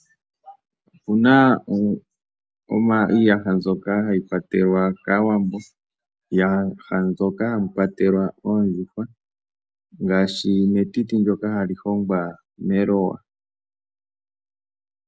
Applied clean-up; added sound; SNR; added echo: none; none; none; none.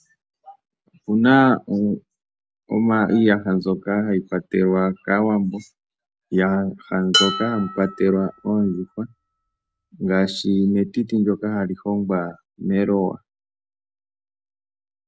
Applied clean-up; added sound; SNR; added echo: none; Dishes, pots, and pans; 7 dB; none.